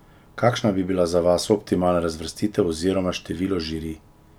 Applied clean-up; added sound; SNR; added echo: none; none; none; none.